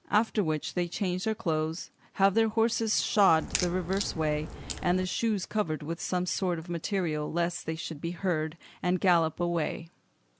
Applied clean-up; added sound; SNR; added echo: none; Crack; 8 dB; none.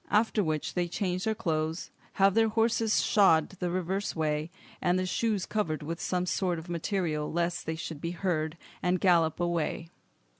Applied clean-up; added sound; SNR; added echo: none; none; none; none.